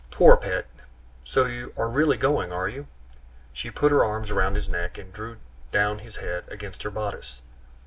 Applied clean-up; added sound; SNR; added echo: none; none; none; none.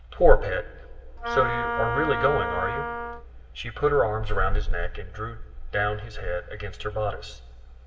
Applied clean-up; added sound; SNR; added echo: none; Wind instrument, woodwind instrument; 5 dB; reverberation time 1.6 s.